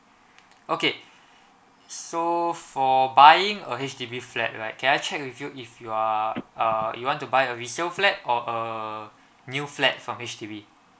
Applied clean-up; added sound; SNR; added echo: none; Telephone; 19 dB; none.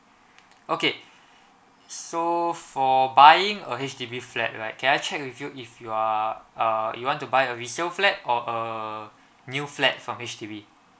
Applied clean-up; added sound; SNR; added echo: none; none; none; none.